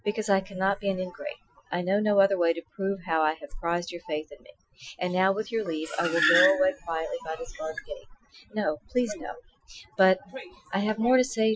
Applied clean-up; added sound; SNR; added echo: classical method Wiener filter.